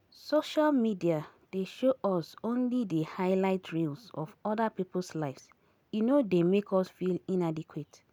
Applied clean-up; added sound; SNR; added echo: none; none; none; none.